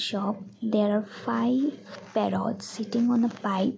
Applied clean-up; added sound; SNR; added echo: none; none; none; none.